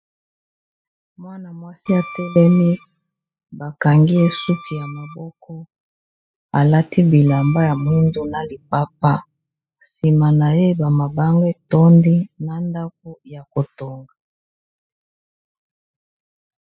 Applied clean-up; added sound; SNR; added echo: classical method spectral subtraction.